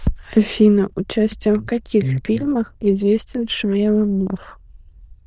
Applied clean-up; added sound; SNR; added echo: neural diffusion model UNIVERSE++.